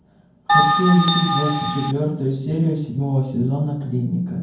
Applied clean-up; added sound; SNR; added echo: none; Bell; -2 dB; reverberation time 0.9 s.